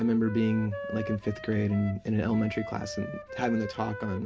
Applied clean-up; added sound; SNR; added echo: none; Wind instrument, woodwind instrument; 11 dB; reverberation time 0.3 s.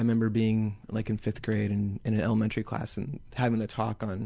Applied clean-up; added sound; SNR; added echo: none; none; none; none.